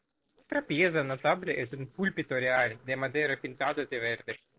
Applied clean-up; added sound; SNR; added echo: neural separator model SepFormer DNS4.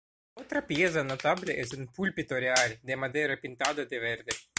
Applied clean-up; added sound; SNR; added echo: none; none; none; none.